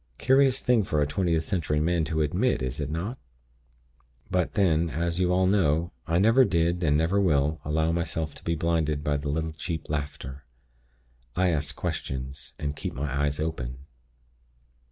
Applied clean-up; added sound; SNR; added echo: none; none; none; none.